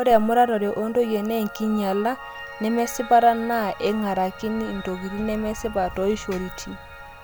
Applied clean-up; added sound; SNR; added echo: none; Piano; 16 dB; none.